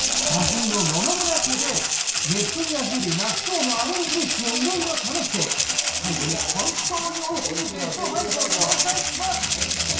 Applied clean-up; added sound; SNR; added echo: none; Rattle (instrument); -3 dB; reverberation time 0.6 s.